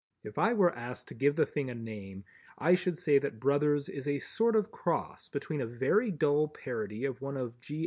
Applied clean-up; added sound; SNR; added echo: none; none; none; none.